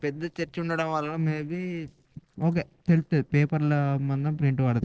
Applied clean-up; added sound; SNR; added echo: neural separator model SepFormer DNS4.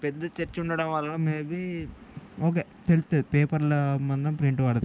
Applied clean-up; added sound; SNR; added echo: none; none; none; none.